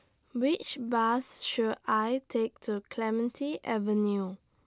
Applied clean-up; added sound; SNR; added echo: none; none; none; none.